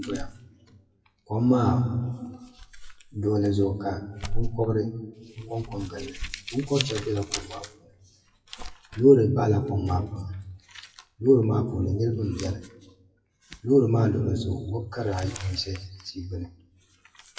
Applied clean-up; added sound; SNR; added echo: classical method WPE with log-MMSE.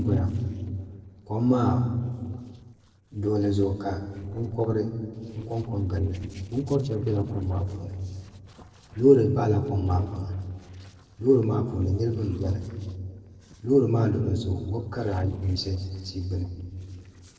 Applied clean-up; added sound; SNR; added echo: neural separator model SepFormer DNS4.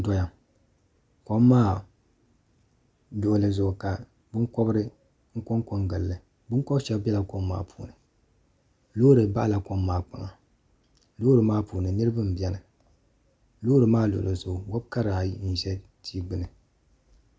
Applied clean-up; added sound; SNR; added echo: none; none; none; none.